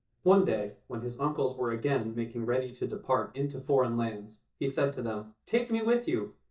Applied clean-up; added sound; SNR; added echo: neural mask model DeepFilterNet 3.